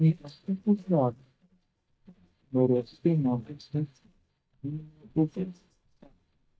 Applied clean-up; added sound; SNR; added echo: neural mask model DeepFilterNet 3.